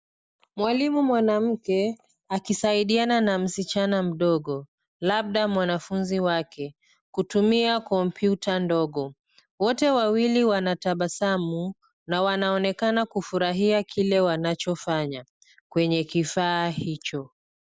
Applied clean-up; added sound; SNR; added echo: none; none; none; none.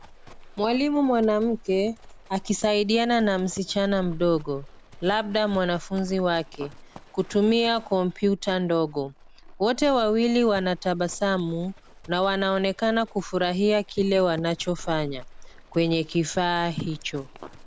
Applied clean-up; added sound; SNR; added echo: none; Livestock, farm animals, working animals; 18 dB; none.